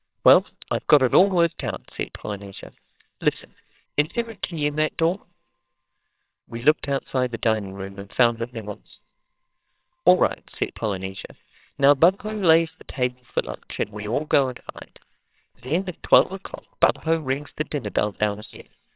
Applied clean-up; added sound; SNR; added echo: neural separator model SepFormer WHAMR!.